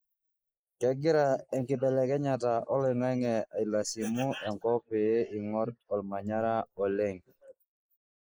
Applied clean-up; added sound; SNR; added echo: neural mask model Resemble Enhance denoiser.